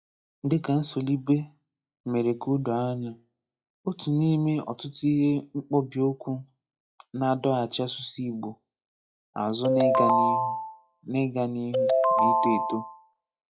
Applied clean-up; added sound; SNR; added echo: classical method log-MMSE.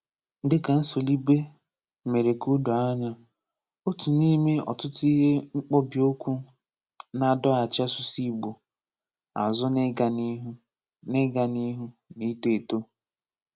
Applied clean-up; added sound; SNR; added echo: none; none; none; none.